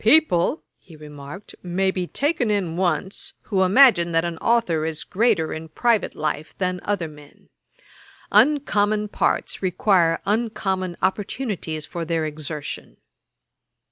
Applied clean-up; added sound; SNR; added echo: none; none; none; none.